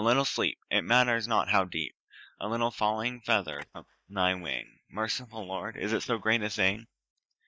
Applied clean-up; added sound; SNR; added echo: neural mask model DeepFilterNet 3.